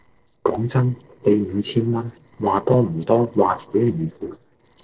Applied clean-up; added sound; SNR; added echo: neural separator model SepFormer DNS4.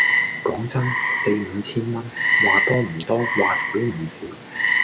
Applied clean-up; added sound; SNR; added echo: none; Frog; -2 dB; none.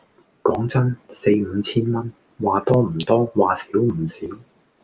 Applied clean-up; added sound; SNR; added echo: none; none; none; none.